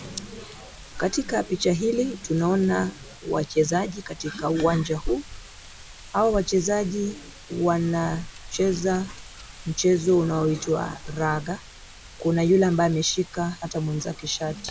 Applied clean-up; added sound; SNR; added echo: none; Wind; 16 dB; none.